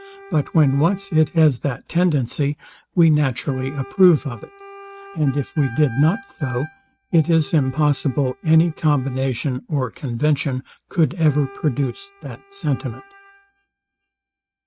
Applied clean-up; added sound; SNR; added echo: neural mask model RNNoise.